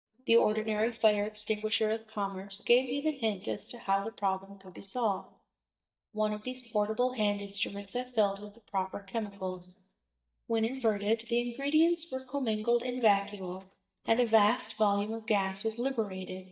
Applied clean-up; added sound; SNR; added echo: neural mask model DeepFilterNet 3.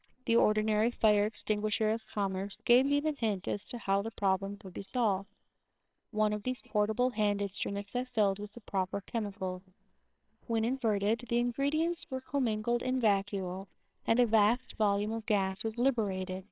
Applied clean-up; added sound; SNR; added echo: neural separator model SepFormer WHAMR!.